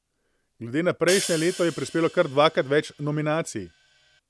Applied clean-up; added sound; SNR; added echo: none; Hi-hat; 11 dB; none.